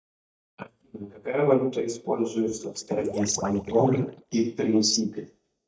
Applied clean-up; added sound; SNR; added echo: neural mask model DeepFilterNet 3.